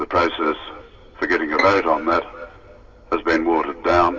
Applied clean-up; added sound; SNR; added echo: none; Bowed string instrument; 9 dB; reverberation time 2.5 s.